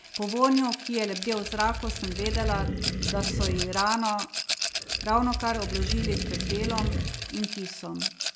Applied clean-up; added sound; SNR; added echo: none; Rattle + Animal; 1 dB; none.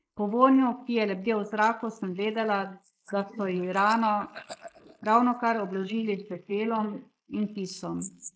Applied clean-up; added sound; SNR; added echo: neural mask model Resemble Enhance denoiser.